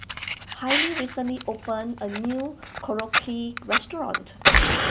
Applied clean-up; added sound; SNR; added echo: none; Fire; -4 dB; none.